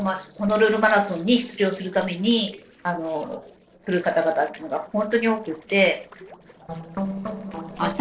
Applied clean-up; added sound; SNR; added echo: neural separator model SepFormer DNS4.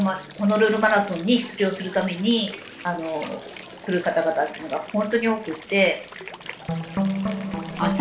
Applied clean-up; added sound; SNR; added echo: none; Water; 16 dB; reverberation time 0.4 s.